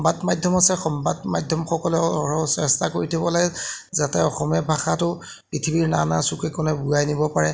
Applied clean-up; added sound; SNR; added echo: none; none; none; none.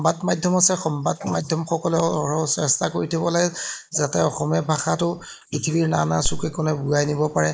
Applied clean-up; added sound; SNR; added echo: neural mask model Resemble Enhance denoiser.